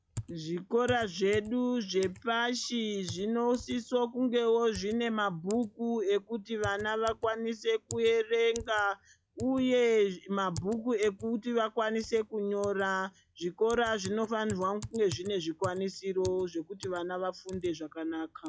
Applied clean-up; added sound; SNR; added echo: classical method log-MMSE.